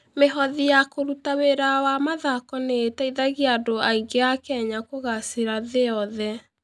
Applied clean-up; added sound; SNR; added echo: none; none; none; none.